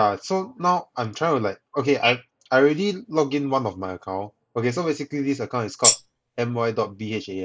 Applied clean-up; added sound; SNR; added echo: neural mask model Resemble Enhance denoiser.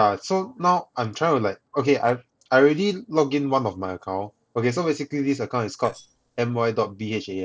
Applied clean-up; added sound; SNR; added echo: neural separator model SepFormer DNS4.